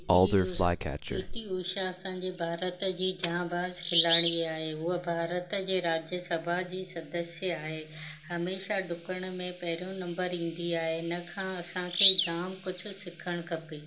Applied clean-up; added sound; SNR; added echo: none; Bird vocalization, bird call, bird song; -1 dB; reverberation time 0.2 s.